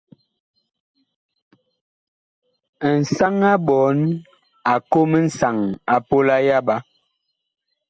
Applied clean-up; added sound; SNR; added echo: none; none; none; none.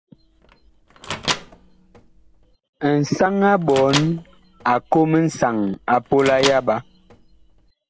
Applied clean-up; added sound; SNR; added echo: none; Microwave oven; 11 dB; none.